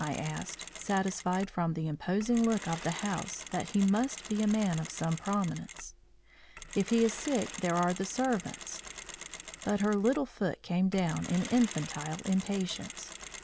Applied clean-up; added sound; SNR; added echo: none; Mechanisms; 13 dB; none.